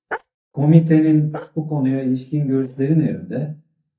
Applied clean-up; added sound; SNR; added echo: neural mask model DeepFilterNet 3.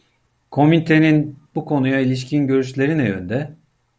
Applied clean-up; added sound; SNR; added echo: none; none; none; none.